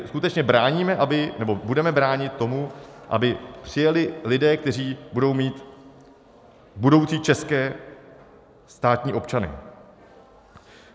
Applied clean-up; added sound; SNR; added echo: none; none; none; none.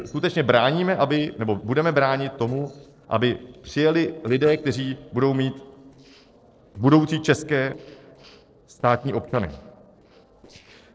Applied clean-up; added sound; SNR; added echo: neural separator model SepFormer DNS4.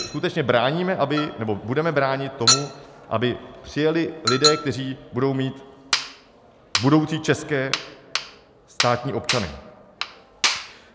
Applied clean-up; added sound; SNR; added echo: none; Chink, clink; 5 dB; none.